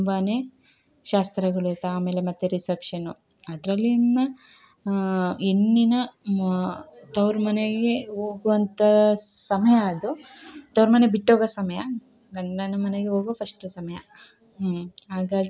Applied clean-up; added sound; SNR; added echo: none; none; none; none.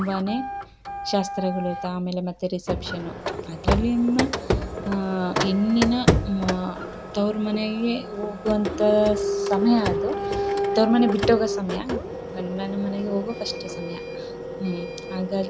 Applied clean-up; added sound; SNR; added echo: none; Printer; 3 dB; none.